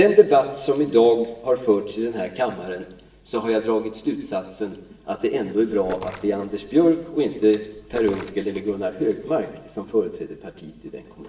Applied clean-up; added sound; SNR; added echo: none; Splash, splatter; 20 dB; reverberation time 0.9 s.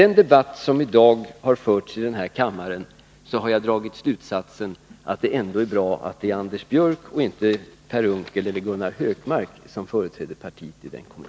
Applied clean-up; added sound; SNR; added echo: none; none; none; none.